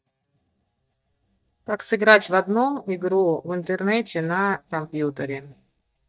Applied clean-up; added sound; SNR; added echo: neural mask model DeepFilterNet 3.